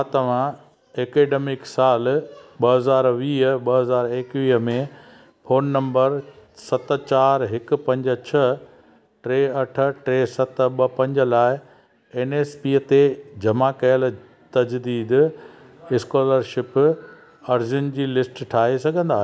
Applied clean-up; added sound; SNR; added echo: none; none; none; none.